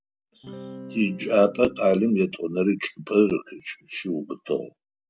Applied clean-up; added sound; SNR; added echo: none; Electric guitar / Strum; 16 dB; none.